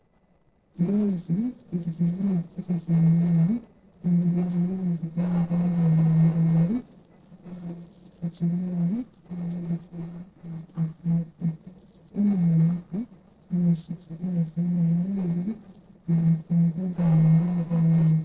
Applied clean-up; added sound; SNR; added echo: neural separator model SepFormer DNS4.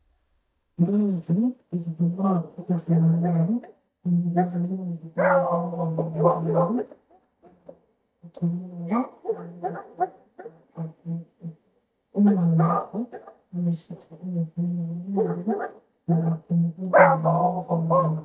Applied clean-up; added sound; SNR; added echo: neural mask model DeepFilterNet 3.